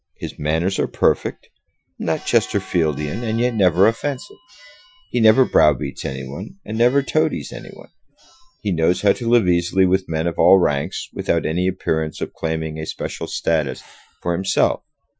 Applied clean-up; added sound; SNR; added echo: classical method Wiener filter.